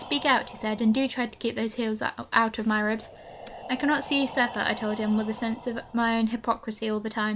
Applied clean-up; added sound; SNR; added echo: none; Breathing; 17 dB; none.